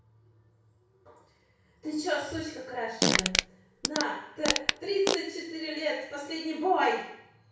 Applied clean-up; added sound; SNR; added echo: none; Fart; -3 dB; reverberation time 0.6 s.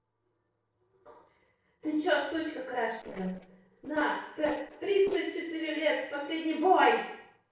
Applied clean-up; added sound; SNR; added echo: neural separator model SepFormer DNS4.